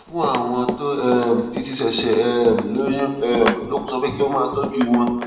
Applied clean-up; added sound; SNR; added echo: none; Run; 10 dB; reverberation time 1.0 s.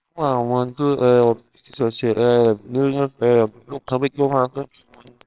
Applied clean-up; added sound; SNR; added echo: neural separator model SepFormer WHAMR!.